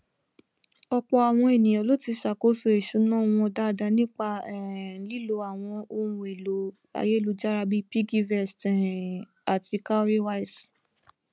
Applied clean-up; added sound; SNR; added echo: none; none; none; none.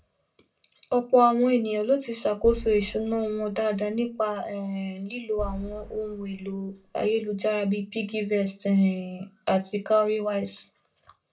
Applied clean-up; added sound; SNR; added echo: none; Boom; 14 dB; reverberation time 0.2 s.